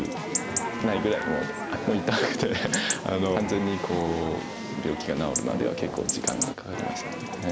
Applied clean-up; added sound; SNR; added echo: none; Chatter / Chirp, tweet / Livestock, farm animals, working animals; 3 dB; none.